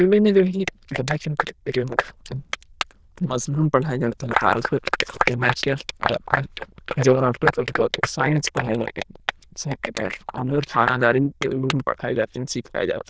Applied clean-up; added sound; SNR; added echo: neural diffusion model UNIVERSE++.